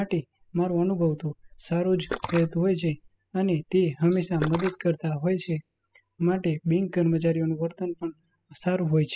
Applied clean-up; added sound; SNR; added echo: classical method spectral subtraction.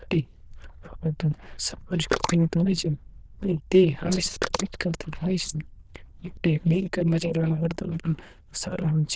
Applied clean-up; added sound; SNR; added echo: neural diffusion model UNIVERSE++.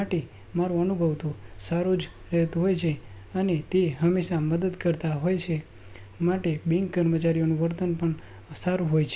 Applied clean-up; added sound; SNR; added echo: none; none; none; none.